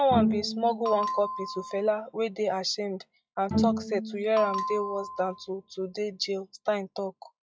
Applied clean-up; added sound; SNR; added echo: classical method log-MMSE.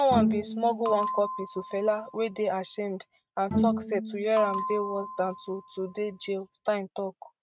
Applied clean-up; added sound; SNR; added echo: neural mask model RNNoise.